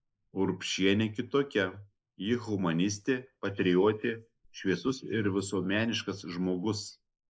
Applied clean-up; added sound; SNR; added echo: neural mask model Resemble Enhance denoiser.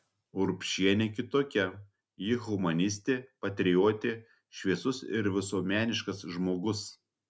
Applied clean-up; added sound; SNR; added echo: none; none; none; none.